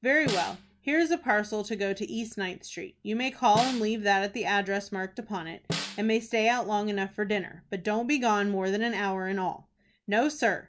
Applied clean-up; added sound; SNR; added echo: none; Snare drum; 10 dB; none.